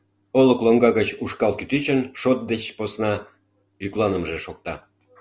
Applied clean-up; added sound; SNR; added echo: none; none; none; none.